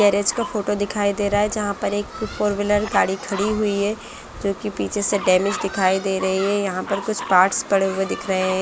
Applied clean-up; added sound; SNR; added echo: none; Dog; 16 dB; none.